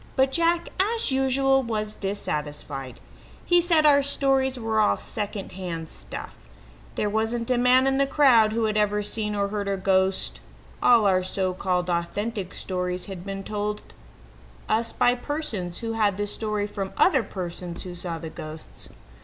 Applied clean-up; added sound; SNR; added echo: none; none; none; none.